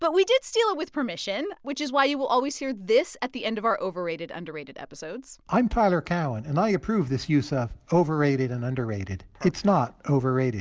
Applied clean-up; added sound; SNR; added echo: none; none; none; none.